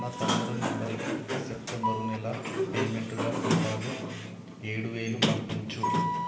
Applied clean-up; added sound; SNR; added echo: none; Sliding door; -3 dB; reverberation time 2.5 s.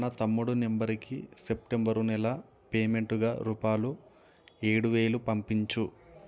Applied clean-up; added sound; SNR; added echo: none; none; none; none.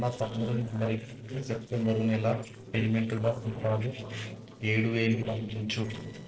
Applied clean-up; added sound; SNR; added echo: neural separator model SepFormer DNS4.